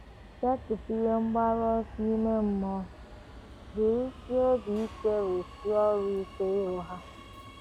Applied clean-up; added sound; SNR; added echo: none; Subway, metro, underground; 16 dB; none.